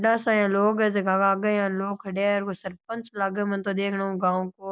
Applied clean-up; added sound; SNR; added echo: none; none; none; none.